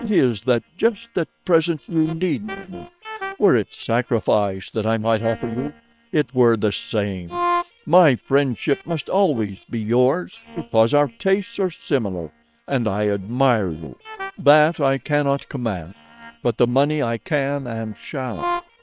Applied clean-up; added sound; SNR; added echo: neural separator model SepFormer WHAM!.